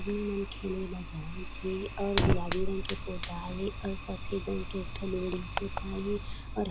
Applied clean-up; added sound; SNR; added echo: none; Fire; -2 dB; none.